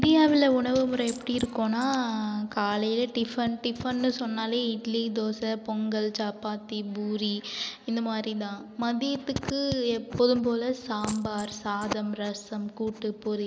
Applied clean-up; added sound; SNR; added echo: none; Coin (dropping); 19 dB; none.